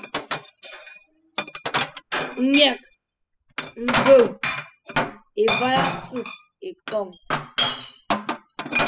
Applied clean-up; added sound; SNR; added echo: classical method spectral subtraction.